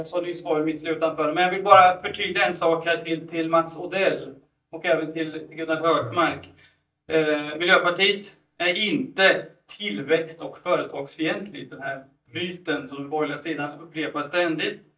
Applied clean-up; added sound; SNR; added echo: neural mask model DeepFilterNet 3.